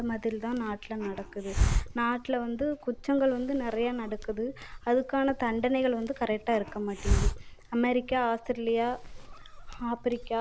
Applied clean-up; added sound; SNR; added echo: none; Hiss; 5 dB; none.